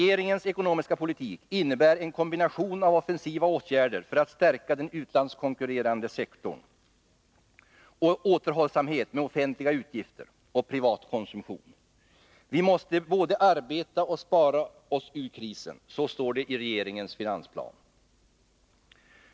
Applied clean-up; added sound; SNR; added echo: none; none; none; none.